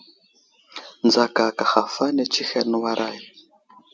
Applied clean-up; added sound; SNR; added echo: none; none; none; none.